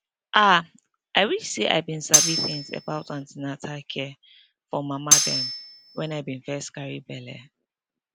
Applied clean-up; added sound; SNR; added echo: none; Cutlery, silverware; -5 dB; none.